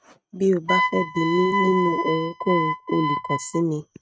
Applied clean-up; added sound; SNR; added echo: neural mask model RNNoise.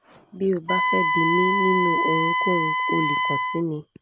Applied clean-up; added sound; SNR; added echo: none; Wind instrument, woodwind instrument; -2 dB; none.